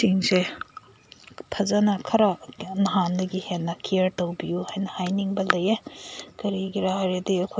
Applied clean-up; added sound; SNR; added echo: none; none; none; none.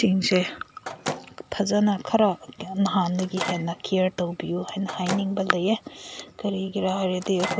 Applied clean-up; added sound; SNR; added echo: none; Microwave oven; 12 dB; none.